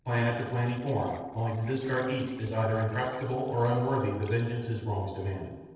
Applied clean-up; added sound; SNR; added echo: neural separator model SepFormer DNS4.